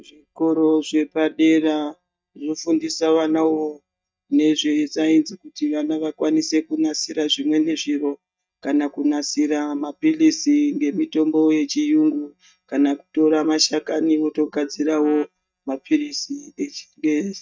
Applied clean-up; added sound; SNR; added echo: neural mask model DeepFilterNet 3.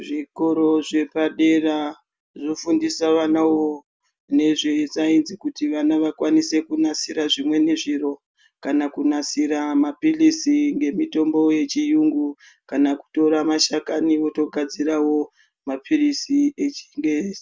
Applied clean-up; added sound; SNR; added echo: none; none; none; none.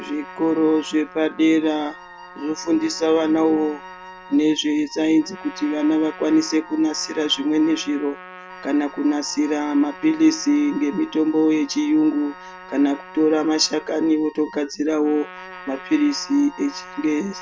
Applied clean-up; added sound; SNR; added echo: none; Wind instrument, woodwind instrument + Trumpet; 18 dB; none.